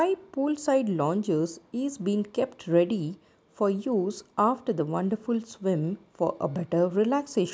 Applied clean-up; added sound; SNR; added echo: none; none; none; none.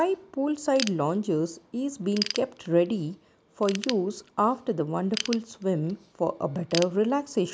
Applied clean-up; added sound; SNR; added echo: none; Ratchet, pawl / Tools; 13 dB; none.